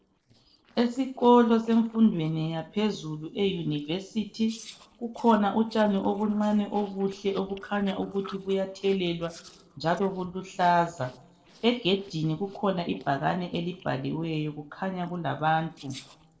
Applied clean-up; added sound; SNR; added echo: neural separator model SepFormer DNS4.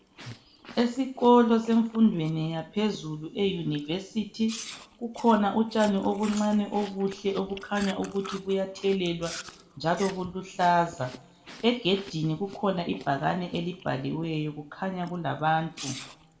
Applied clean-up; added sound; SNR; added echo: none; Chewing, mastication; 19 dB; reverberation time 0.9 s.